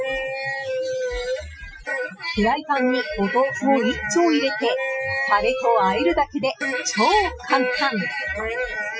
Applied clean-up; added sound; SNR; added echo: classical method Wiener filter.